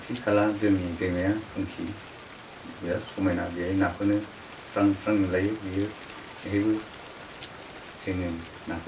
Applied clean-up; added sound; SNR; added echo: none; Rain; 14 dB; reverberation time 0.3 s.